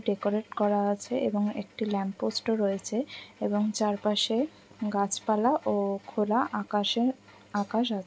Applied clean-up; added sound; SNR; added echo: none; none; none; none.